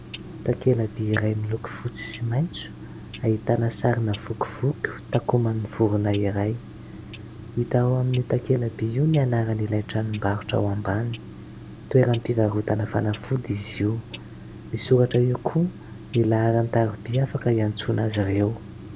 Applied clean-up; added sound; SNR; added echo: none; Clock; 14 dB; none.